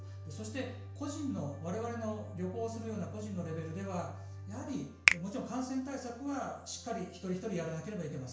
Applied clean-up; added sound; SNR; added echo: none; Finger snapping; -3 dB; reverberation time 0.5 s.